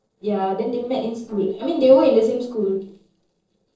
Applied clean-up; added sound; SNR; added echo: neural separator model SepFormer DNS4.